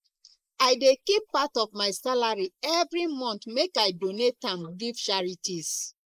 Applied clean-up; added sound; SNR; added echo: neural mask model Resemble Enhance denoiser.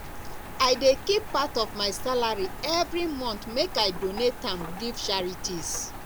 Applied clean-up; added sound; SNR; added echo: none; Rain; 9 dB; none.